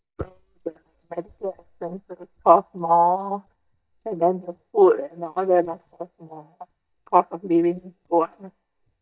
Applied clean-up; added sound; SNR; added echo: neural mask model DeepFilterNet 3.